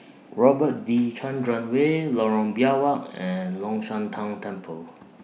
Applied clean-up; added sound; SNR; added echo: none; none; none; none.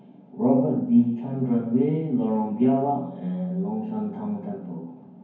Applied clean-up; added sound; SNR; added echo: none; none; none; reverberation time 0.9 s.